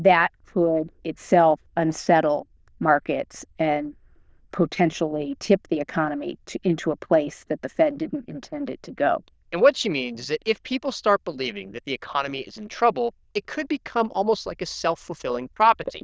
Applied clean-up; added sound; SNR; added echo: neural diffusion model UNIVERSE++.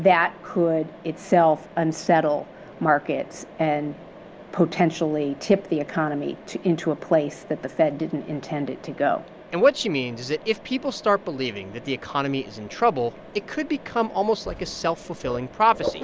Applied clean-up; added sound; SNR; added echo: none; Mechanisms; 17 dB; none.